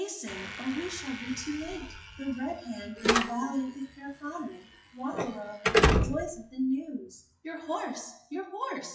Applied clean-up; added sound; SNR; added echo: classical method WPE with log-MMSE.